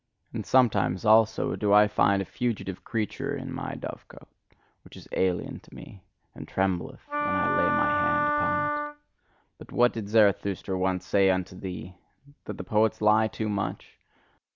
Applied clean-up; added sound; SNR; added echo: none; Wind instrument, woodwind instrument; -1 dB; none.